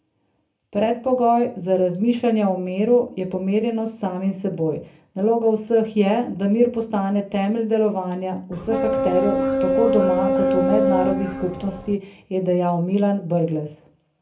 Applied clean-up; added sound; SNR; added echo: none; Boat, Water vehicle; -1 dB; reverberation time 0.3 s.